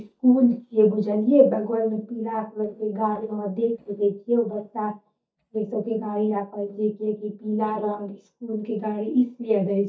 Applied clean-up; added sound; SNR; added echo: neural mask model DeepFilterNet 3.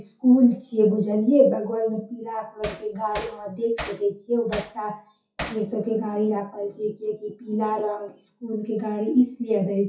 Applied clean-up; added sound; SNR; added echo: classical method WPE with log-MMSE.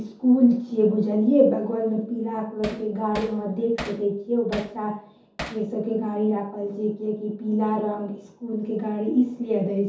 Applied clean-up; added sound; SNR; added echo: none; Hammer; 15 dB; reverberation time 0.6 s.